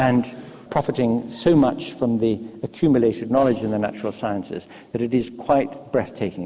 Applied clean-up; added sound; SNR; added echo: none; none; none; none.